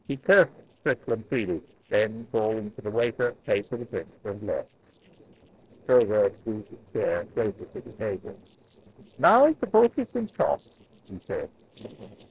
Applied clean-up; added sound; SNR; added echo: neural separator model SepFormer DNS4.